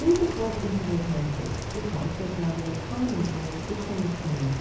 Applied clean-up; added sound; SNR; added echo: none; Rain; 5 dB; reverberation time 0.7 s.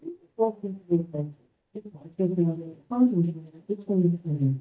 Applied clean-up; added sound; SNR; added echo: neural mask model DeepFilterNet 3.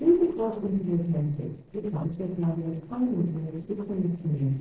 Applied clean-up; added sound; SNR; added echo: neural separator model SepFormer DNS4.